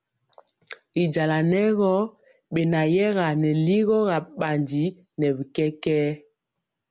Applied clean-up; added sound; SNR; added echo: none; none; none; none.